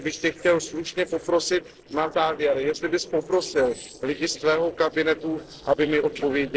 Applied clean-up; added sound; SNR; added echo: neural separator model SepFormer DNS4.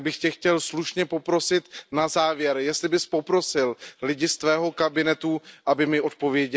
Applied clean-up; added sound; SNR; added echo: none; none; none; none.